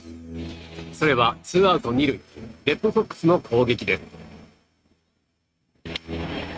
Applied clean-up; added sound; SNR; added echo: neural mask model RNNoise.